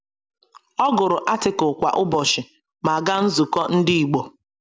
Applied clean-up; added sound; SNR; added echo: none; none; none; none.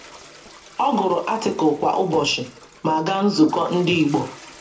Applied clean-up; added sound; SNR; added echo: none; Toilet flush; 19 dB; reverberation time 0.3 s.